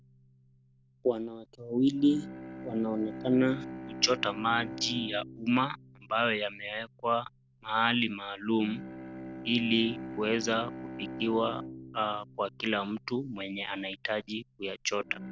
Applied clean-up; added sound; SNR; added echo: none; Bowed string instrument; 13 dB; none.